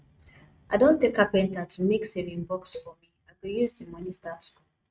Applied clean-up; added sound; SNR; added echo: neural mask model RNNoise.